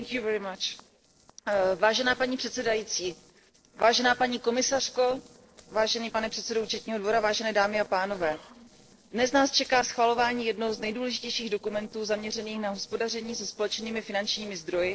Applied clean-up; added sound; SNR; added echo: neural separator model SepFormer DNS4.